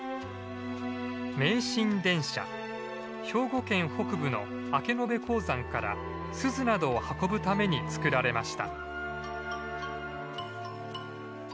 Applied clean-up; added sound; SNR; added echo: none; Wind instrument, woodwind instrument; 15 dB; none.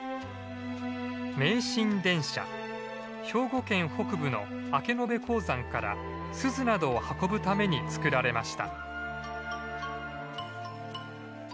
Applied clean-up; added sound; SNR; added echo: none; none; none; none.